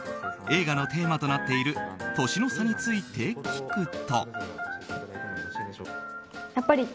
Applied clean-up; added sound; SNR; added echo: none; none; none; none.